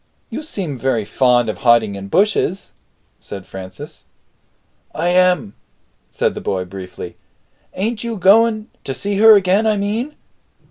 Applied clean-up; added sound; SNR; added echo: none; none; none; none.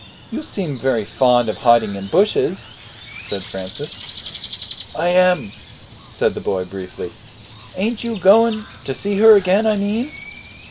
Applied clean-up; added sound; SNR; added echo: none; Crow; 9 dB; none.